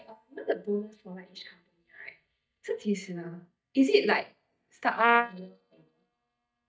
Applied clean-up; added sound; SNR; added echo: neural mask model DeepFilterNet 3.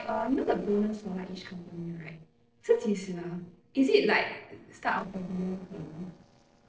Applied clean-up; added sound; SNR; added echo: neural separator model SepFormer DNS4.